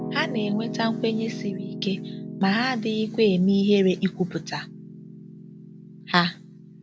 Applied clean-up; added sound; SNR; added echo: none; Piano; 10 dB; none.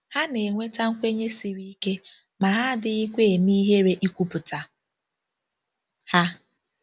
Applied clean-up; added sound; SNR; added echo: none; none; none; none.